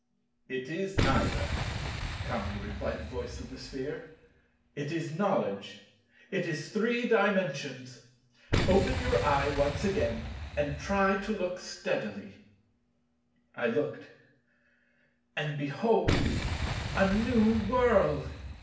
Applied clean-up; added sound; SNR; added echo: none; Boom; 5 dB; reverberation time 0.7 s.